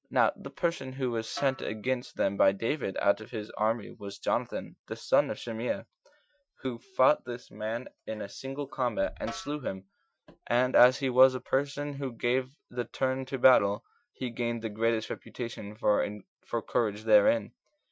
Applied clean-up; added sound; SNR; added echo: classical method Wiener filter.